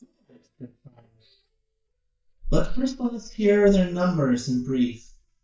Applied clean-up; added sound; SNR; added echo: neural mask model DeepFilterNet 3.